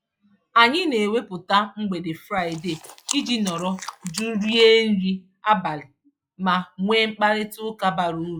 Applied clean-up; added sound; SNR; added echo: classical method log-MMSE.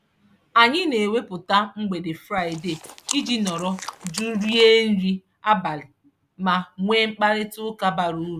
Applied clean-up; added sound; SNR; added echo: none; Chewing, mastication; 13 dB; none.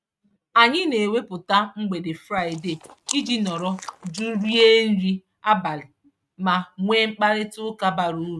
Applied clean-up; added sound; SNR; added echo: neural mask model RNNoise.